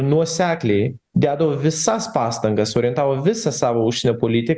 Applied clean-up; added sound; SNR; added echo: none; none; none; none.